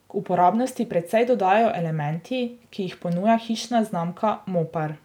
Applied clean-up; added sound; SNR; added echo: none; none; none; none.